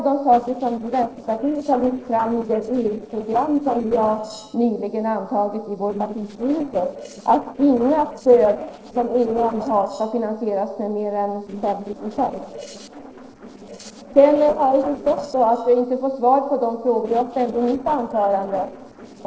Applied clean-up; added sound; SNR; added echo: neural separator model SepFormer DNS4.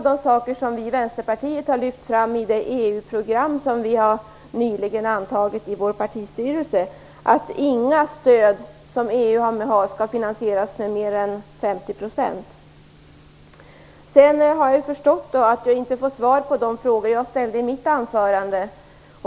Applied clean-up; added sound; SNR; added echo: none; none; none; none.